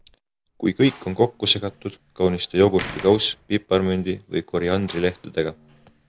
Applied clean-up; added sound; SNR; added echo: none; Slam; 20 dB; none.